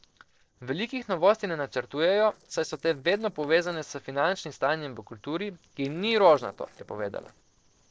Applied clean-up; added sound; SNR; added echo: neural separator model SepFormer DNS4.